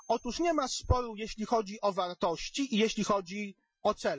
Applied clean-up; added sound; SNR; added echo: classical method Wiener filter.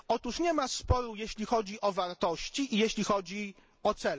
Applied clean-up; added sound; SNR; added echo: none; none; none; none.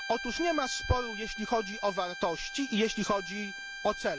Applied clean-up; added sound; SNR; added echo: none; Bowed string instrument; 8 dB; none.